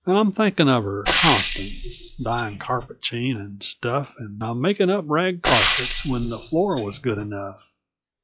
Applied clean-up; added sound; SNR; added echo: classical method log-MMSE.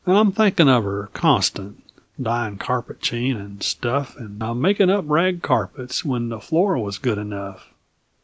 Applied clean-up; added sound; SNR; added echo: none; none; none; none.